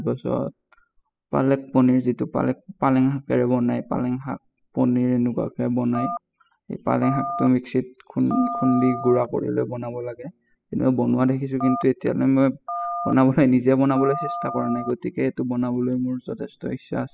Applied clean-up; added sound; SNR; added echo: classical method spectral subtraction.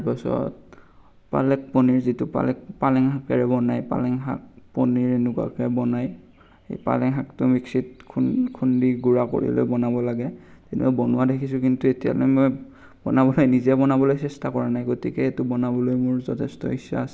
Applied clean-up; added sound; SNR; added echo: none; none; none; none.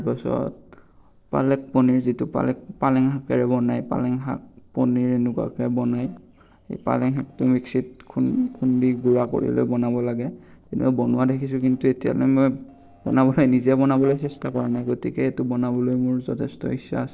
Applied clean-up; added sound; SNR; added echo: neural separator model SepFormer DNS4.